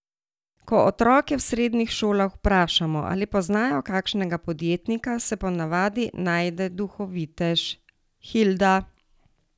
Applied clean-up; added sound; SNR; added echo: none; none; none; none.